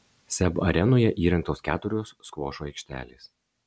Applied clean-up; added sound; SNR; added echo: none; none; none; none.